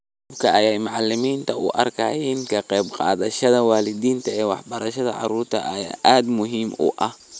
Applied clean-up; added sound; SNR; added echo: none; none; none; none.